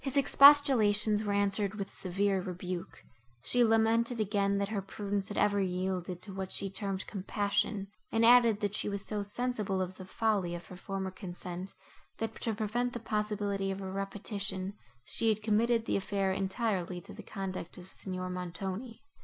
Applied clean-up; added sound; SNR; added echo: none; none; none; none.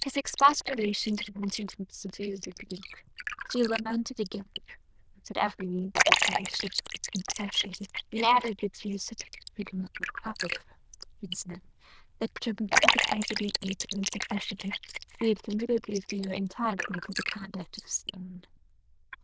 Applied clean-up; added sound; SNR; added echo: neural diffusion model UNIVERSE++.